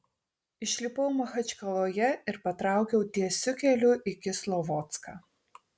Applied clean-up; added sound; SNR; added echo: none; none; none; none.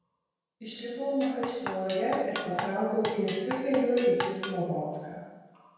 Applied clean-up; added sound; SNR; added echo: none; Drum kit; 8 dB; reverberation time 1.2 s.